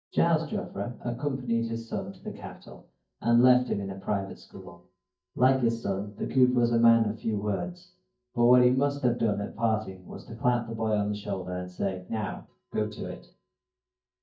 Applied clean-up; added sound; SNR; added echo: neural mask model DeepFilterNet 3.